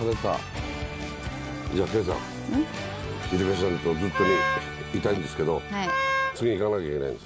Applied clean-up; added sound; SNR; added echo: none; Wind instrument, woodwind instrument; 1 dB; none.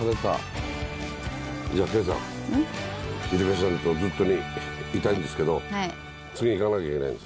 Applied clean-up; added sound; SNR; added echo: none; none; none; none.